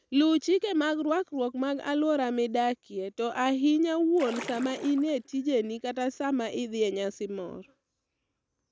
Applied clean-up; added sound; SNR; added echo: none; Splash, splatter; 14 dB; none.